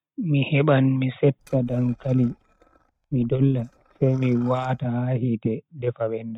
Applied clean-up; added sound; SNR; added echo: neural mask model RNNoise.